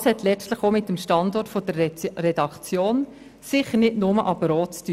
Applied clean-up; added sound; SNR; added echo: none; none; none; none.